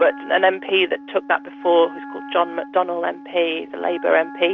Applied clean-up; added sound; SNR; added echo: none; Wind instrument, woodwind instrument; 15 dB; none.